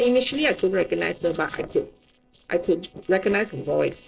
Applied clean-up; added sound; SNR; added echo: neural separator model SepFormer DNS4.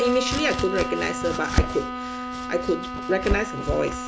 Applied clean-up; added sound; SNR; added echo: none; Bowed string instrument + Domestic sounds, home sounds; 2 dB; none.